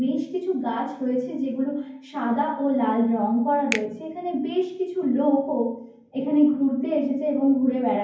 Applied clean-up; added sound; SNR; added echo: none; Finger snapping; 15 dB; reverberation time 0.9 s.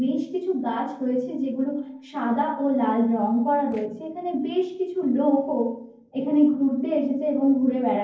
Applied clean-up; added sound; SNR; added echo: neural separator model SepFormer DNS4.